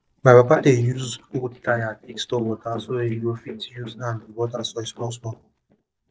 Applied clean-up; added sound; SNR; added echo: neural mask model DeepFilterNet 3.